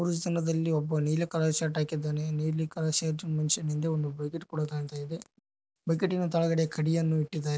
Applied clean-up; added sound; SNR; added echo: none; none; none; none.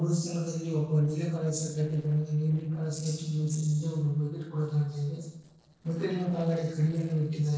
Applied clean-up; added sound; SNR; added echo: neural separator model SepFormer DNS4.